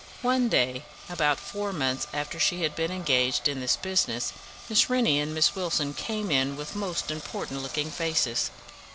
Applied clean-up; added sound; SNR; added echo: none; Engine; 15 dB; none.